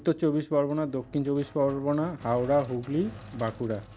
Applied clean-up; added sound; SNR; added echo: none; Sink (filling or washing); 19 dB; none.